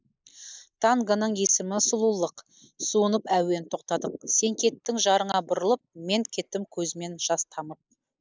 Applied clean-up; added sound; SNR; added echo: neural mask model Resemble Enhance denoiser.